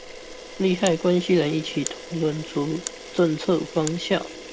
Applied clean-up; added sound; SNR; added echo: none; Camera; 13 dB; none.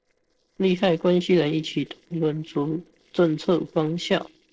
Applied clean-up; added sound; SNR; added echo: neural separator model SepFormer DNS4.